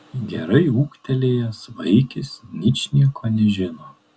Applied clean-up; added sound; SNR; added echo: none; none; none; none.